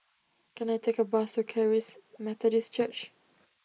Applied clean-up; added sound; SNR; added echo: neural mask model Resemble Enhance denoiser.